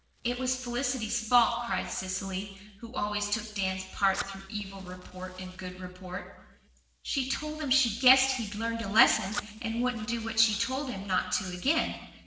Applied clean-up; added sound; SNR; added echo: neural separator model SepFormer DNS4.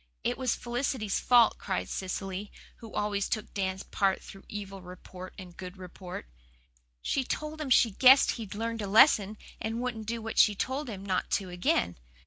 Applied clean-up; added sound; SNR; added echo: none; none; none; none.